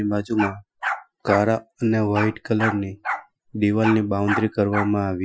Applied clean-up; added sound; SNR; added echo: classical method Wiener filter.